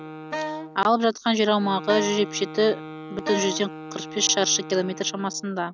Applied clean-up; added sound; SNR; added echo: none; Wind instrument, woodwind instrument + Wind instrument, woodwind instrument; 10 dB; none.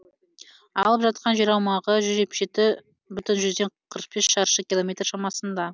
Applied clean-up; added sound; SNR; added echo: none; none; none; none.